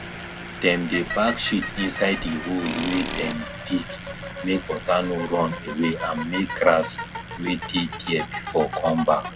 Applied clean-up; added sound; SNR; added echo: none; Tools + Bicycle; 7 dB; none.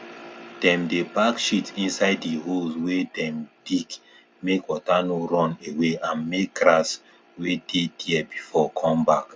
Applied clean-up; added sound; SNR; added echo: none; none; none; none.